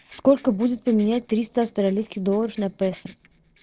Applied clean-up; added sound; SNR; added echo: neural separator model SepFormer DNS4.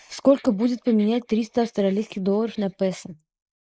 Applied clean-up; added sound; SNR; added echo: neural mask model Resemble Enhance denoiser.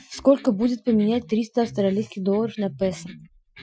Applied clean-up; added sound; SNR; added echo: classical method Wiener filter.